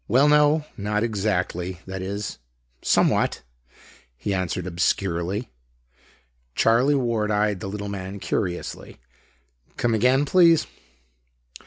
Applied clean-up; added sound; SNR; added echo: none; none; none; none.